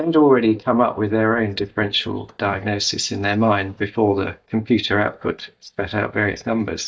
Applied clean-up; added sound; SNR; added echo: neural mask model DeepFilterNet 3.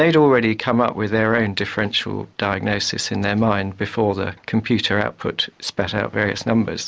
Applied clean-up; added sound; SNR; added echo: none; none; none; none.